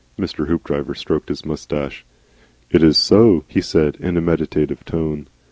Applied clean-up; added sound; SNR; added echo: none; none; none; none.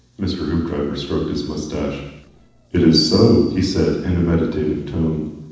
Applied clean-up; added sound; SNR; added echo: neural separator model SepFormer DNS4.